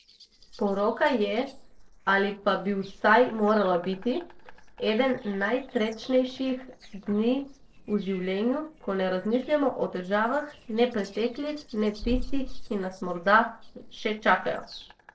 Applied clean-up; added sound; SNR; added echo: neural separator model SepFormer DNS4.